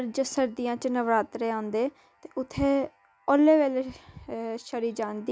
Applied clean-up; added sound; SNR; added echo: none; none; none; none.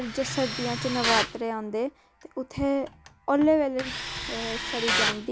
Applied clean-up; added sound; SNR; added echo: none; Tools; 4 dB; none.